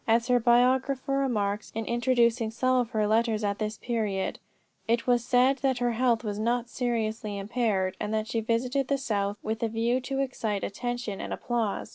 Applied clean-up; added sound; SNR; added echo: none; none; none; none.